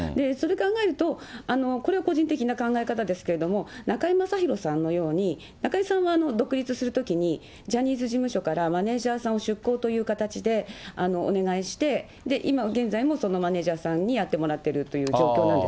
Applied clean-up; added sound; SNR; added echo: none; none; none; none.